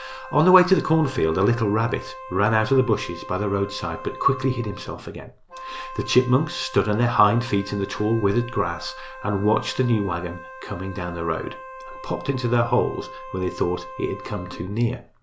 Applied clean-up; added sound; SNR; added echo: none; Wind instrument, woodwind instrument; 15 dB; none.